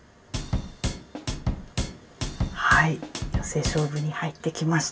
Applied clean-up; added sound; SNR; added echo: none; Drum / Drum kit; 2 dB; reverberation time 0.1 s.